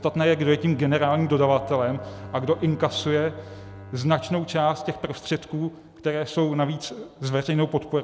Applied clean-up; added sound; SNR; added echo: none; Bowed string instrument; 19 dB; none.